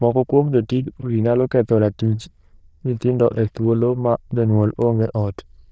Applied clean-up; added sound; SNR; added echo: neural diffusion model UNIVERSE++.